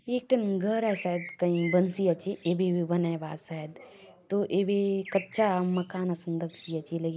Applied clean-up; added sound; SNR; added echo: neural mask model Resemble Enhance denoiser.